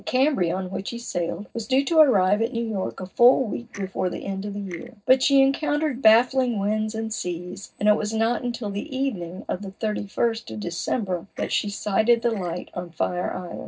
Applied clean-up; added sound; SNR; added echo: neural separator model SepFormer DNS4.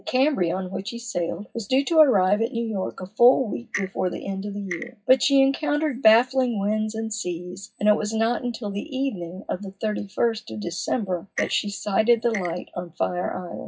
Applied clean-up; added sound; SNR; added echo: classical method WPE with log-MMSE.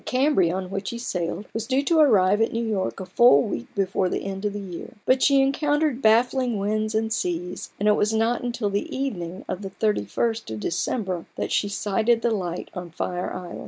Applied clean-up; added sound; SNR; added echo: none; none; none; none.